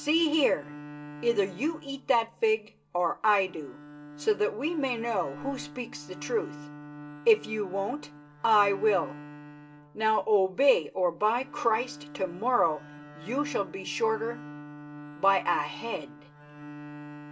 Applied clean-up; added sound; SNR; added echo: none; Bowed string instrument; 16 dB; reverberation time 0.2 s.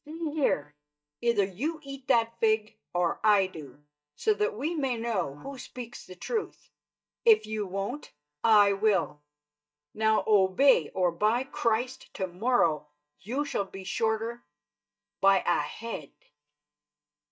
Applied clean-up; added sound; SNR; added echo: neural mask model DeepFilterNet 3.